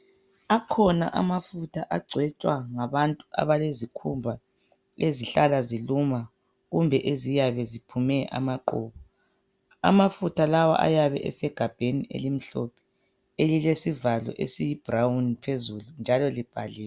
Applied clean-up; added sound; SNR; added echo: none; none; none; none.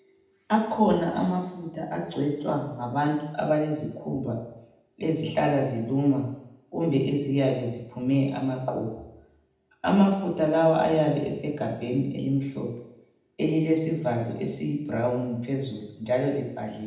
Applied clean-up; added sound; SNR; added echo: none; none; none; reverberation time 0.8 s.